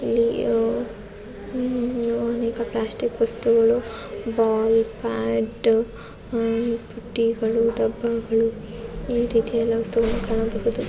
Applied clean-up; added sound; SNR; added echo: none; none; none; none.